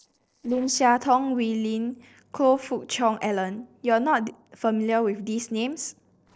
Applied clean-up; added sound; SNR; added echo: neural separator model SepFormer DNS4.